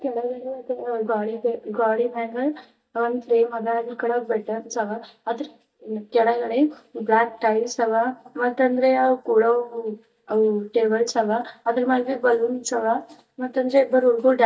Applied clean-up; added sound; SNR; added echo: neural mask model DeepFilterNet 3.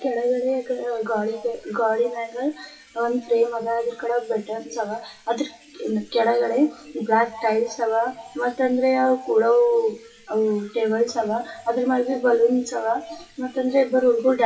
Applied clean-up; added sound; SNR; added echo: classical method WPE with log-MMSE.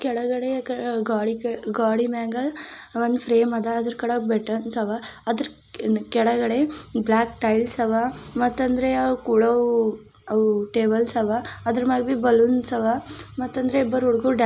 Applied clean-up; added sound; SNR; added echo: none; none; none; none.